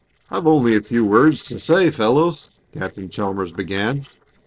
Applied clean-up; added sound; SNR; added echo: neural separator model SepFormer DNS4.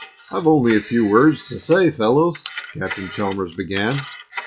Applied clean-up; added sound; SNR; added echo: classical method log-MMSE.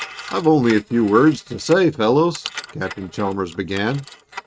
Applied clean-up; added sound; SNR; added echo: neural mask model RNNoise.